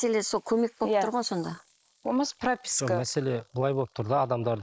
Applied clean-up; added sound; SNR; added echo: neural mask model Resemble Enhance denoiser.